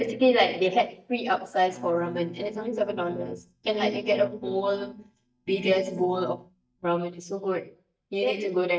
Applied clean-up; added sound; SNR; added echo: neural mask model DeepFilterNet 3.